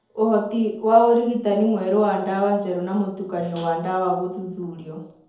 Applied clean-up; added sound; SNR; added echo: none; none; none; reverberation time 2.1 s.